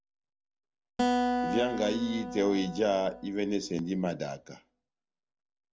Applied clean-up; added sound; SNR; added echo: none; Acoustic guitar; 2 dB; none.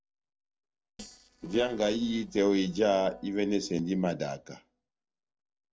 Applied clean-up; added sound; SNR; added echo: neural separator model SepFormer DNS4.